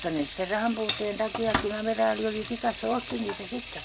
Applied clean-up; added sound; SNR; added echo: none; Sink (filling or washing) / Water tap, faucet; 5 dB; none.